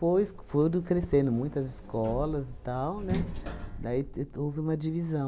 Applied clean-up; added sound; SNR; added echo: none; Sliding door; 10 dB; none.